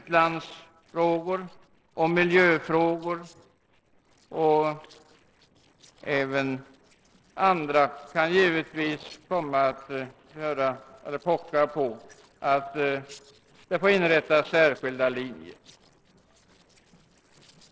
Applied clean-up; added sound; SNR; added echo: neural separator model SepFormer DNS4.